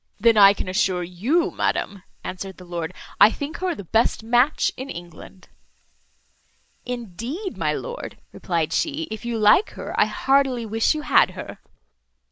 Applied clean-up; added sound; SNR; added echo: neural mask model Resemble Enhance denoiser.